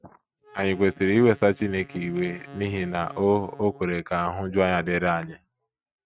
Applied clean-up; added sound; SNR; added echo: neural mask model RNNoise.